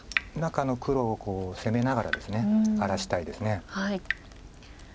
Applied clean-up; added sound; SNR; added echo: none; Drip / Water tap, faucet; 11 dB; none.